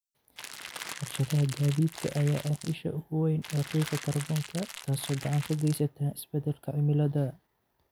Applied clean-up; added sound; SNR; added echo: none; Crackle; 13 dB; none.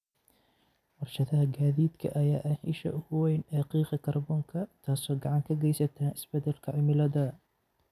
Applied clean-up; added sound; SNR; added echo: none; none; none; none.